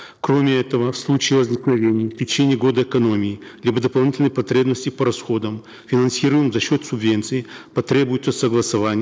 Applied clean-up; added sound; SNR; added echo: neural separator model SepFormer DNS4.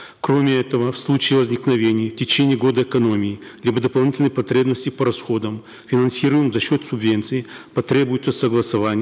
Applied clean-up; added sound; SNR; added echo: none; none; none; none.